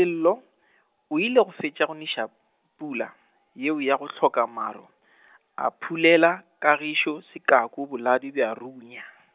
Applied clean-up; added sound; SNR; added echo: none; none; none; none.